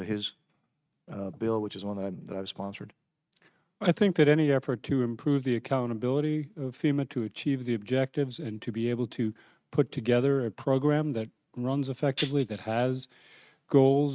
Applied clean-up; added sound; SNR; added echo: neural mask model RNNoise.